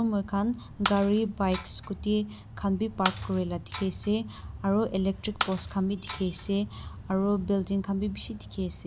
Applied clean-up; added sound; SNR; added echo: none; Shatter; 11 dB; none.